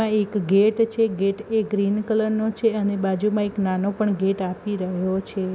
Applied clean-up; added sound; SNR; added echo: none; none; none; none.